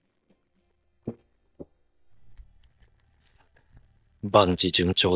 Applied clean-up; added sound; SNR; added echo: neural mask model DeepFilterNet 3.